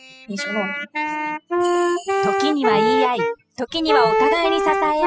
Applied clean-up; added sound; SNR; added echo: classical method spectral subtraction.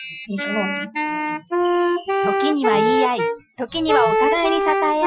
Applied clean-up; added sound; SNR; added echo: classical method Wiener filter.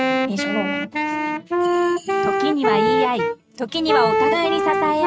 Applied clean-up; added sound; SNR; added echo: neural mask model RNNoise.